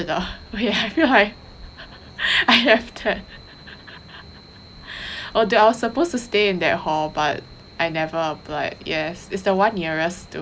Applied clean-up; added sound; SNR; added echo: none; none; none; none.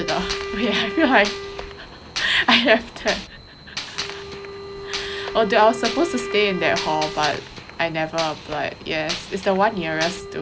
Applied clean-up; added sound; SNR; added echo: none; Wind instrument, woodwind instrument + Gunshot, gunfire; 9 dB; none.